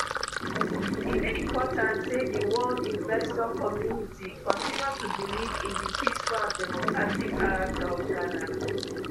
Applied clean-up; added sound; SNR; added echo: none; Sink (filling or washing); -2 dB; none.